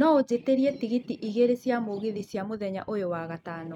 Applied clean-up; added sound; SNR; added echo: neural mask model RNNoise.